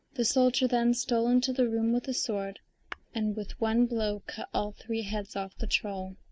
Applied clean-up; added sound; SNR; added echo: neural mask model Resemble Enhance denoiser.